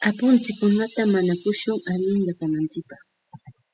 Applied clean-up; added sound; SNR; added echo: classical method spectral subtraction.